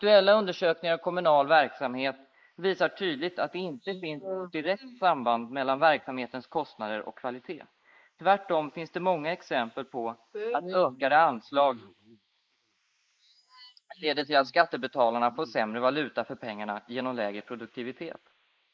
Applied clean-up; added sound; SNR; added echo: neural mask model Resemble Enhance denoiser.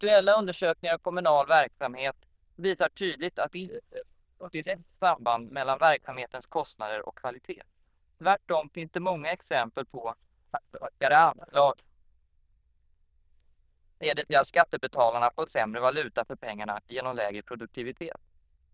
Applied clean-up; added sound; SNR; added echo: neural diffusion model UNIVERSE++.